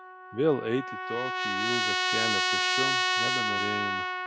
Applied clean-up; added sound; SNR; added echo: none; Trumpet; -4 dB; none.